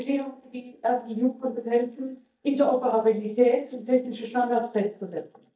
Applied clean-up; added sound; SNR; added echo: neural mask model DeepFilterNet 3.